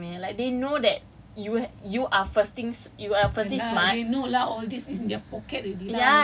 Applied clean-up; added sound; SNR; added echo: none; none; none; none.